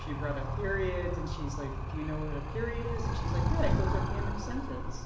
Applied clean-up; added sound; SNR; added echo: none; Animal; -5 dB; reverberation time 0.8 s.